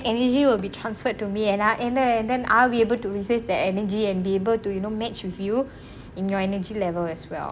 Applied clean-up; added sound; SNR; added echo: none; none; none; none.